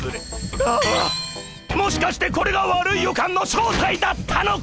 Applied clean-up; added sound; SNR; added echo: none; Bell / Doorbell; 19 dB; none.